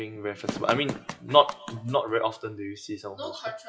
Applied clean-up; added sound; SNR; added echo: classical method WPE with log-MMSE.